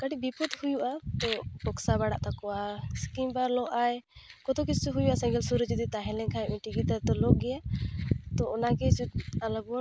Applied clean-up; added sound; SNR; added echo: none; none; none; none.